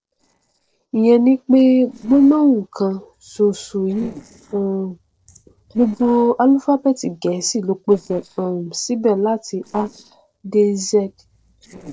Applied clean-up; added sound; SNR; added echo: neural separator model SepFormer DNS4.